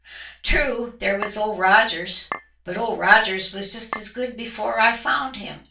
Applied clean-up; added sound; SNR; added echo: none; Chink, clink; 13 dB; reverberation time 0.3 s.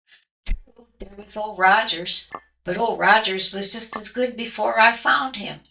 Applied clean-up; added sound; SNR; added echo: neural mask model DeepFilterNet 3.